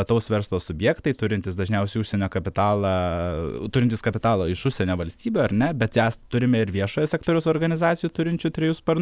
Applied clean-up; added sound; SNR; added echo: none; none; none; none.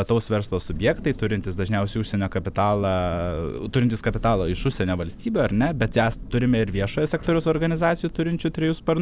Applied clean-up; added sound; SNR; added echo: none; Thunder; 13 dB; none.